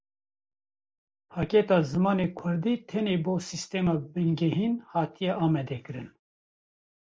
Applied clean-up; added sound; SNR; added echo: neural mask model Resemble Enhance denoiser.